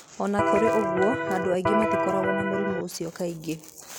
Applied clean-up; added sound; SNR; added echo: none; Electric guitar; -3 dB; none.